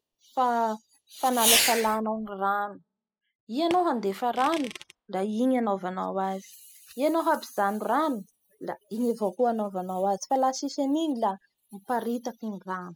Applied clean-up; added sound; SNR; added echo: classical method spectral subtraction.